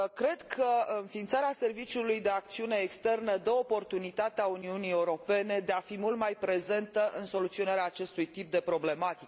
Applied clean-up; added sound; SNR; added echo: none; none; none; none.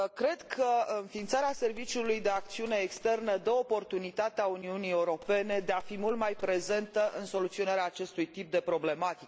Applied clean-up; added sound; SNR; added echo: none; Gunshot, gunfire; 14 dB; none.